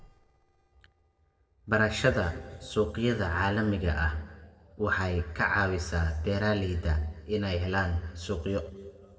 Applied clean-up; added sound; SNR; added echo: neural separator model SepFormer DNS4.